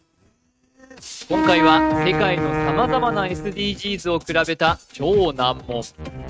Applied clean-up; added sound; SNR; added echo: neural mask model RNNoise.